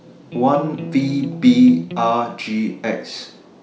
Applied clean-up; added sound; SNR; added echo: none; Electric guitar; 11 dB; none.